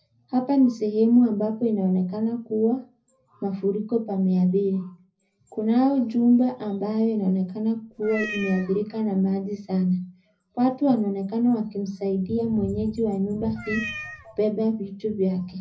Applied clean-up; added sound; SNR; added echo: none; Meow; 11 dB; reverberation time 0.4 s.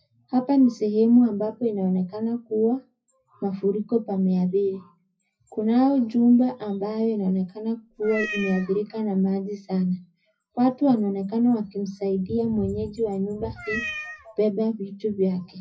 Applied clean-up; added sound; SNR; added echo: classical method WPE with log-MMSE.